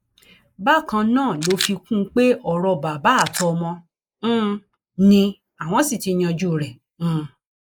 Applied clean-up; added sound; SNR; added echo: neural mask model Resemble Enhance denoiser.